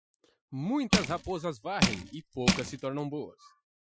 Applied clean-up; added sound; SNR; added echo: classical method Wiener filter.